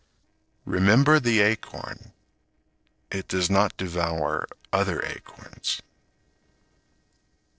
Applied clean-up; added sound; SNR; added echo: neural separator model SepFormer DNS4.